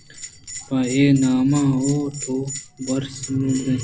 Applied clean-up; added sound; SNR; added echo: none; Bell; 14 dB; none.